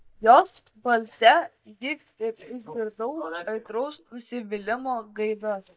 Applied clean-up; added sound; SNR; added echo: neural mask model DeepFilterNet 3.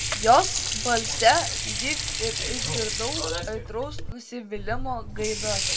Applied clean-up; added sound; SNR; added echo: none; Sink (filling or washing) / Water; 2 dB; reverberation time 1.2 s.